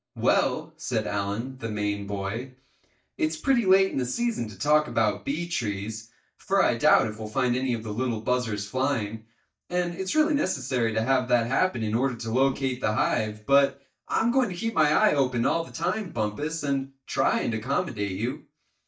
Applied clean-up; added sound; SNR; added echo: neural mask model DeepFilterNet 3.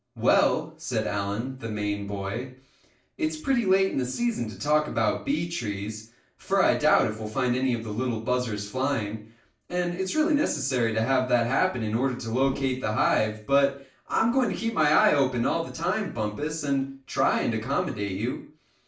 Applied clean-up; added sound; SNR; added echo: none; Whoosh, swoosh, swish; 11 dB; reverberation time 0.3 s.